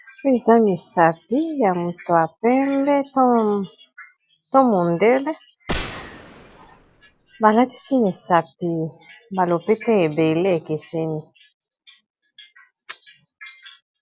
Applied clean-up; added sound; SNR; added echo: none; Gunshot, gunfire; 13 dB; none.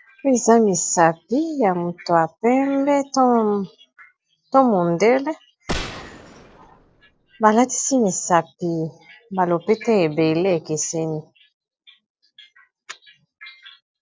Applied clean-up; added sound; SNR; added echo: neural separator model SepFormer DNS4.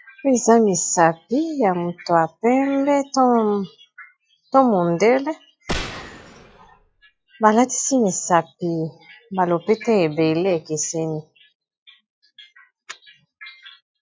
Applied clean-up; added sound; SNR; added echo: classical method log-MMSE.